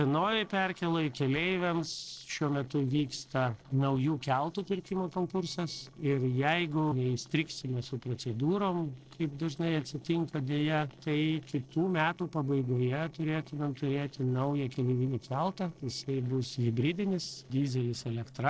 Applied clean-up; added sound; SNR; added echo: neural separator model SepFormer DNS4.